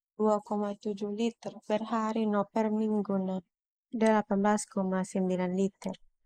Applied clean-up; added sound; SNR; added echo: neural mask model Resemble Enhance denoiser.